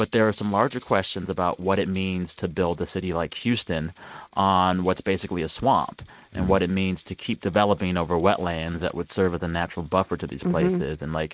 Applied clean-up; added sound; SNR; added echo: neural mask model RNNoise.